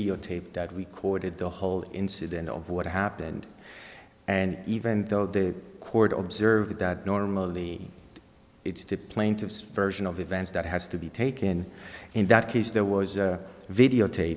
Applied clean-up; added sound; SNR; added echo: none; none; none; none.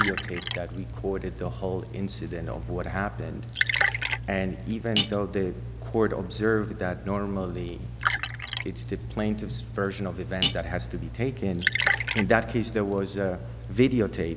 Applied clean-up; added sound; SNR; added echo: none; Liquid + Cutlery, silverware; 3 dB; none.